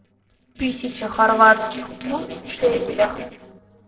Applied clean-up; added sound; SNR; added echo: neural separator model SepFormer DNS4.